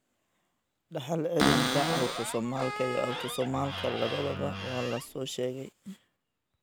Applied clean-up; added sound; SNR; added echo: none; Cupboard open or close; -1 dB; none.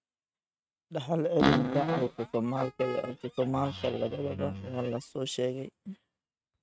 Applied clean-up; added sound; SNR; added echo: neural mask model RNNoise.